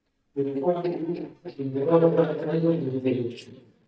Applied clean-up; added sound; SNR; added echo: neural mask model DeepFilterNet 3.